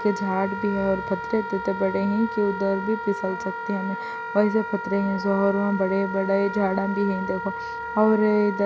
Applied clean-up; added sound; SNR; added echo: none; Wind instrument, woodwind instrument; 8 dB; none.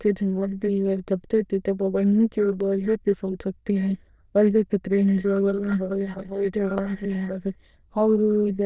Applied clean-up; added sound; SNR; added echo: neural diffusion model UNIVERSE++.